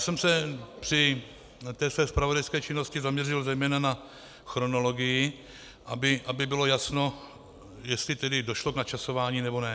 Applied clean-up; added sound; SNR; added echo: none; none; none; none.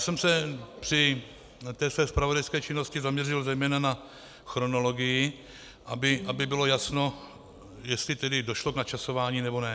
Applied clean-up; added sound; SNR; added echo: none; Bowed string instrument; 19 dB; none.